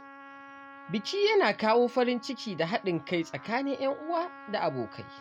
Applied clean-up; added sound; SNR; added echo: none; Trumpet; 18 dB; none.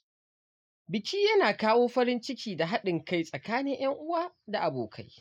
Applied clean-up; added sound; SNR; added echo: neural mask model Resemble Enhance denoiser.